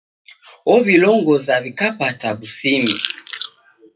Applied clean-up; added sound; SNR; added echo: classical method WPE with log-MMSE.